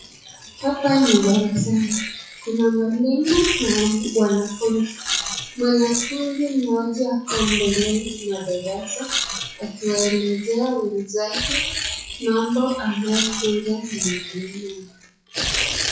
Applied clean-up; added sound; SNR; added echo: classical method WPE with log-MMSE.